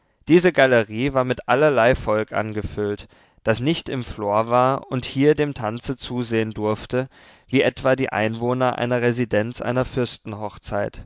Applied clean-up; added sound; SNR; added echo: none; none; none; none.